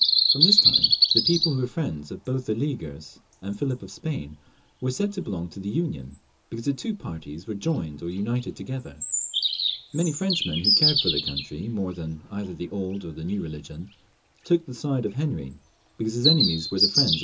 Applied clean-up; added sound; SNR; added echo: none; Bird vocalization, bird call, bird song; -1 dB; reverberation time 0.2 s.